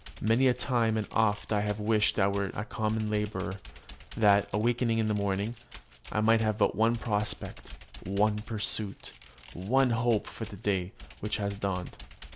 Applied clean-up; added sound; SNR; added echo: none; Computer keyboard; 19 dB; none.